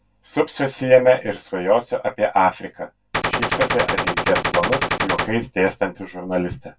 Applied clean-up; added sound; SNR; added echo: none; Gunshot, gunfire; 1 dB; reverberation time 0.1 s.